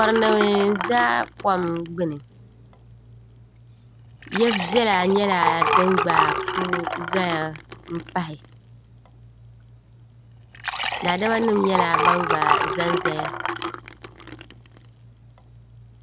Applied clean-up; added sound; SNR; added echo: none; Liquid; 2 dB; none.